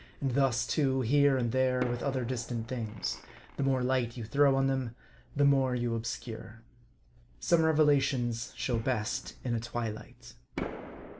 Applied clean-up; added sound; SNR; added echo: none; Fireworks; 17 dB; none.